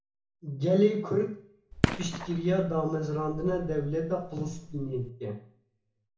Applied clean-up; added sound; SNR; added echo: none; Fireworks; 6 dB; reverberation time 0.7 s.